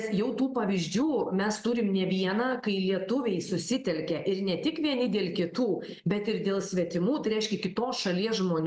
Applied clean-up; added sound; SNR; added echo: none; none; none; none.